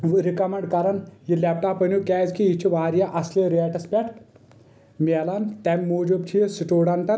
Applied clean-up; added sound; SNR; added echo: none; none; none; none.